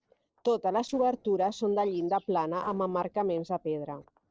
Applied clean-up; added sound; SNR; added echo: neural separator model SepFormer DNS4.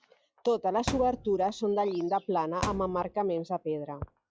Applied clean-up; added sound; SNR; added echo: classical method log-MMSE.